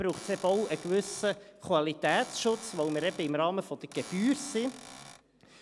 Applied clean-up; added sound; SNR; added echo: none; Cupboard open or close / Door; 16 dB; none.